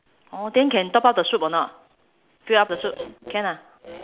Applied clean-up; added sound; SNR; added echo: none; none; none; none.